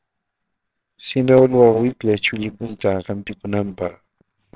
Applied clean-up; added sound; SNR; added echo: neural separator model SepFormer WHAMR!.